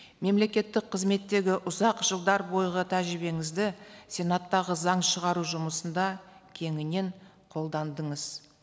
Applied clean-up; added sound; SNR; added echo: none; none; none; none.